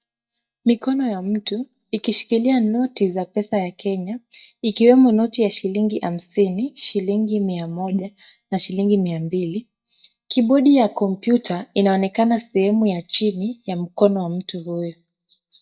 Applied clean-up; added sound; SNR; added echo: neural mask model DeepFilterNet 3.